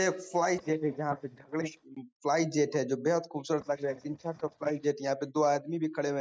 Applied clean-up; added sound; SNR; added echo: neural mask model DeepFilterNet 3.